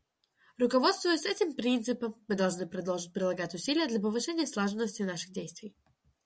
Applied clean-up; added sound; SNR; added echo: none; none; none; none.